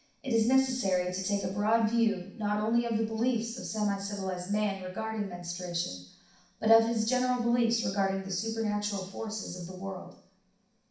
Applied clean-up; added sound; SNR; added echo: none; none; none; reverberation time 0.6 s.